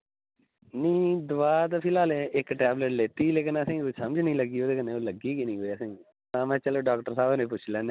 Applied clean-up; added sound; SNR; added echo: none; none; none; none.